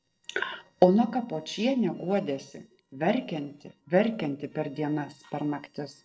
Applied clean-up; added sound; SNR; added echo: neural separator model SepFormer DNS4.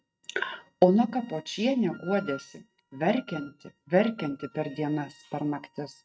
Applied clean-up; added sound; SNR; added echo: neural mask model RNNoise.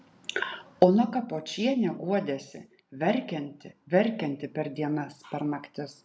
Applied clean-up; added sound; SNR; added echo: none; none; none; none.